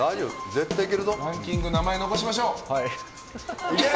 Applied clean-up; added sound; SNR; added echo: none; none; none; none.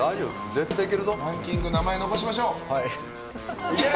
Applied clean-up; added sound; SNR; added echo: none; Guitar; 12 dB; none.